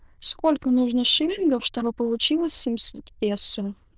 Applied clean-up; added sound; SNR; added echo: neural diffusion model UNIVERSE++.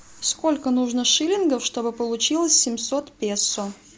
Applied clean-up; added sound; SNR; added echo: none; none; none; none.